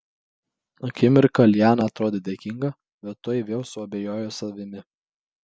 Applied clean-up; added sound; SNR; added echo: none; none; none; none.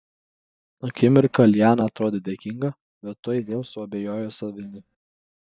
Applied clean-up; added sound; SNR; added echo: neural mask model DeepFilterNet 3.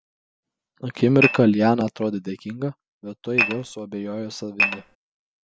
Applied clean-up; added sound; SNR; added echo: none; Dishes, pots, and pans / Glass; -1 dB; none.